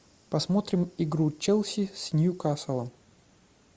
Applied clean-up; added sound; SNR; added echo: none; none; none; none.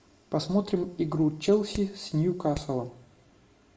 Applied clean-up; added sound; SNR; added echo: none; Hammer; 12 dB; reverberation time 0.5 s.